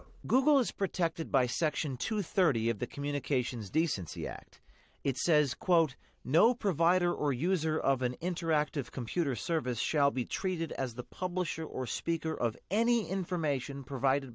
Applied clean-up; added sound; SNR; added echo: none; none; none; none.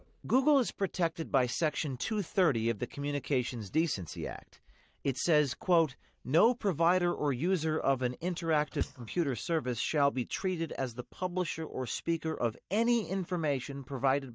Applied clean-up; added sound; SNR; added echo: neural mask model DeepFilterNet 3.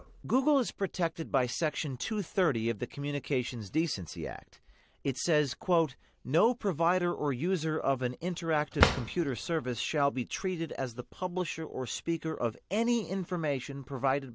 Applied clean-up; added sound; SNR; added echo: none; Drawer open or close; 0 dB; none.